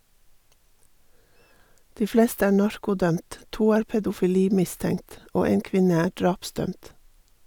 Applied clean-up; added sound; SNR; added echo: none; none; none; none.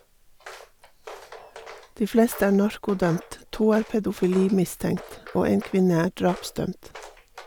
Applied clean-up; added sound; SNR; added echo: none; Walk, footsteps; 19 dB; none.